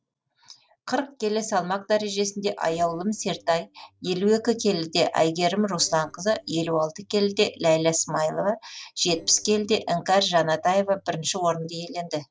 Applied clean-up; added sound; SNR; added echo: neural separator model SepFormer DNS4.